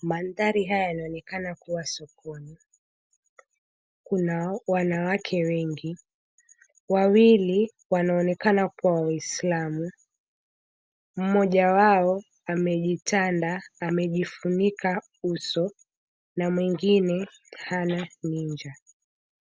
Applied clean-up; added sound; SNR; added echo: none; none; none; none.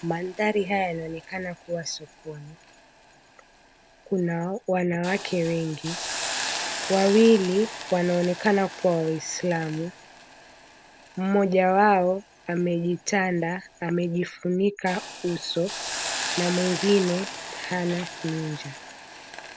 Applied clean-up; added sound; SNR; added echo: none; Hiss; 11 dB; none.